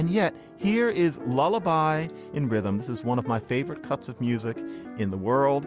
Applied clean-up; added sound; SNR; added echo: none; none; none; none.